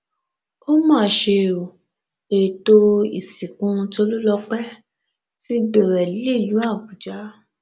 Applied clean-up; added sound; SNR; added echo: none; none; none; none.